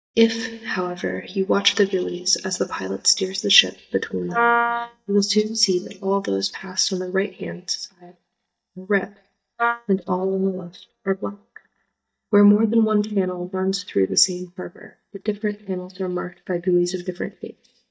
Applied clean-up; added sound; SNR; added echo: neural mask model DeepFilterNet 3.